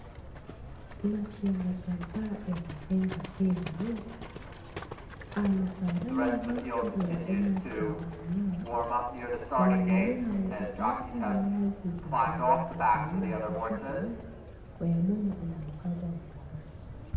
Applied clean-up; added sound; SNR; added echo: none; Livestock, farm animals, working animals; 3 dB; reverberation time 0.7 s.